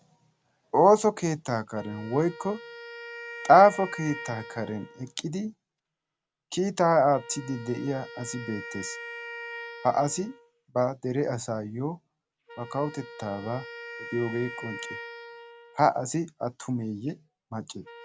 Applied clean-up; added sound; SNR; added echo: none; Wind instrument, woodwind instrument; 16 dB; none.